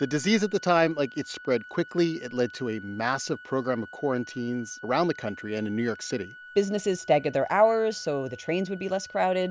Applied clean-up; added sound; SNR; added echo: none; Organ; 19 dB; none.